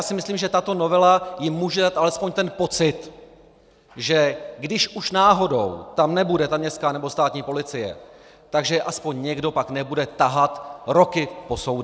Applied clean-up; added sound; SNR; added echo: none; none; none; none.